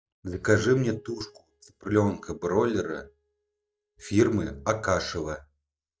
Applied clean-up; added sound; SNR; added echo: neural mask model DeepFilterNet 3.